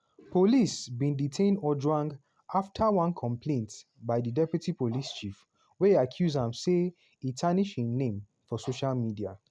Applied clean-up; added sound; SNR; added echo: none; none; none; none.